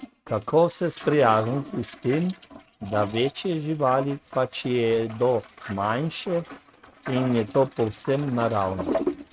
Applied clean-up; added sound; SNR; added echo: neural mask model RNNoise.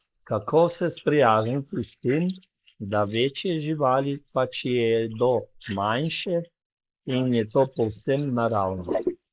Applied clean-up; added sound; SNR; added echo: neural mask model Resemble Enhance denoiser.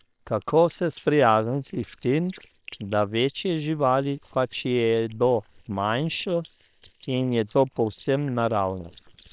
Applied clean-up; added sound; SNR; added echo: neural separator model SepFormer WHAM!.